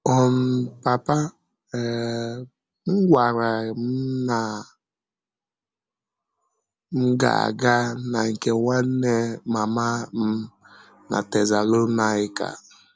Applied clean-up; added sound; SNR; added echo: none; none; none; none.